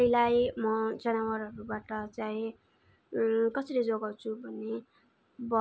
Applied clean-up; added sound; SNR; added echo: none; none; none; none.